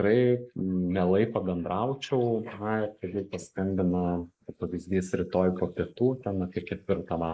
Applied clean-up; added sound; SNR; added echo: neural mask model Resemble Enhance denoiser.